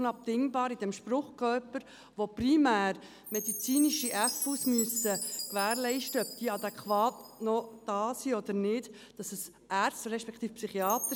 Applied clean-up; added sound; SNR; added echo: none; Chime; 9 dB; none.